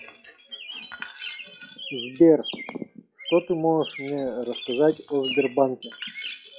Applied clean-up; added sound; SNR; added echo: classical method log-MMSE.